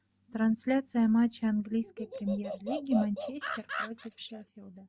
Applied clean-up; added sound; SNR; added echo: neural mask model DeepFilterNet 3.